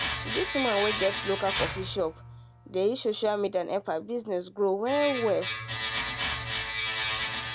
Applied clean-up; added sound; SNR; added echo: none; Domestic sounds, home sounds; 4 dB; none.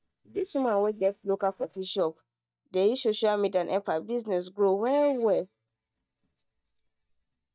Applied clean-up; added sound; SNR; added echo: neural mask model DeepFilterNet 3.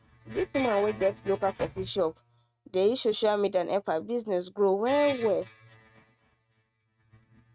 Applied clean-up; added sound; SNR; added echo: neural mask model RNNoise.